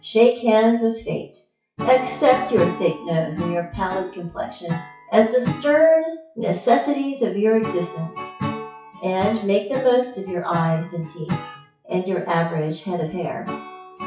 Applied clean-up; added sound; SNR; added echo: classical method WPE with log-MMSE.